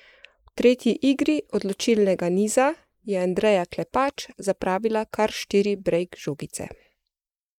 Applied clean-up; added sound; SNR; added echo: neural mask model Resemble Enhance denoiser.